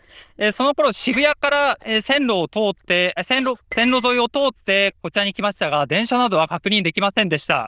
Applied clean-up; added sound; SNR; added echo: neural diffusion model UNIVERSE++.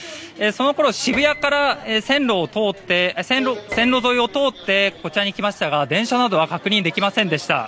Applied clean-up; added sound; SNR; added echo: none; Piano; 18 dB; none.